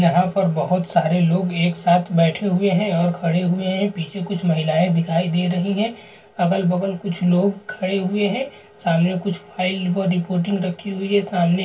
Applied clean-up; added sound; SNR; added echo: none; none; none; reverberation time 0.2 s.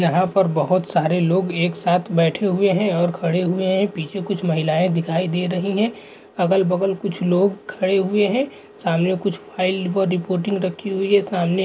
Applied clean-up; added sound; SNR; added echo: none; none; none; none.